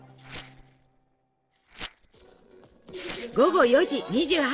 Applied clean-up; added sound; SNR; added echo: neural separator model SepFormer DNS4.